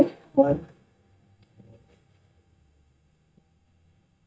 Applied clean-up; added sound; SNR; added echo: neural mask model DeepFilterNet 3.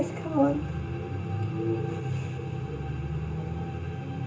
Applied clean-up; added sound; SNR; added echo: none; Bowed string instrument; 18 dB; reverberation time 0.2 s.